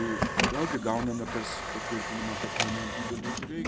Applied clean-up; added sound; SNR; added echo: none; Printer; -2 dB; none.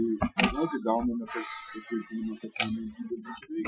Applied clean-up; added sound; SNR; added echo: classical method Wiener filter.